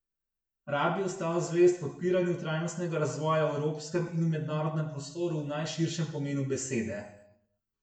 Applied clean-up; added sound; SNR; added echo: none; none; none; reverberation time 0.7 s.